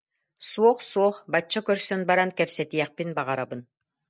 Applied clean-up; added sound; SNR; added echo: none; none; none; none.